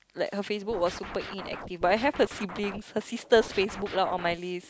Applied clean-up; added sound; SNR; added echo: none; Scratching (performance technique); 12 dB; none.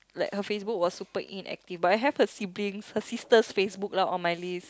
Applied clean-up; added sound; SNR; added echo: none; none; none; none.